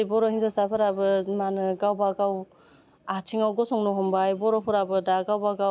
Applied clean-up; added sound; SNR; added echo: none; none; none; none.